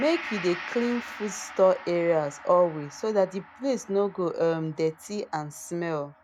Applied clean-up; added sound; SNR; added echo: none; Gong; 15 dB; none.